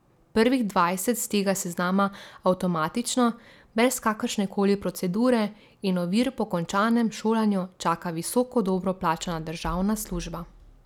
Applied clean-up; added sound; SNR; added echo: none; none; none; none.